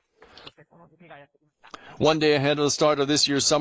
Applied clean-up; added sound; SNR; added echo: neural mask model Resemble Enhance denoiser.